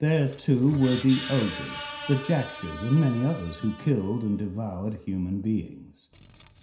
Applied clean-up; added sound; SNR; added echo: none; Screech; 13 dB; reverberation time 0.5 s.